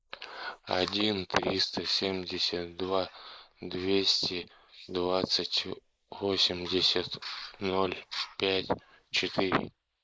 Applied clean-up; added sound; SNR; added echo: neural mask model Resemble Enhance denoiser.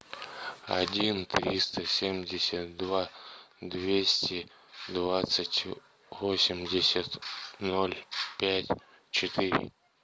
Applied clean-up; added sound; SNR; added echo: none; none; none; none.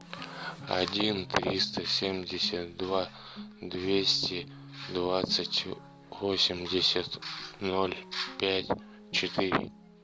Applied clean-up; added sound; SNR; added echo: none; Guitar; 16 dB; none.